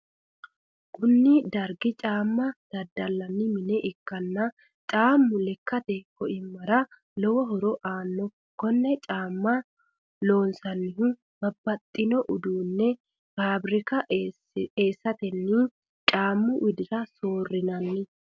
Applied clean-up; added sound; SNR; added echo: none; none; none; none.